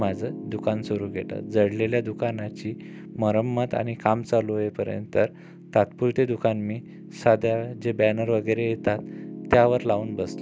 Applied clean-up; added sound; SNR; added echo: none; Piano; 14 dB; none.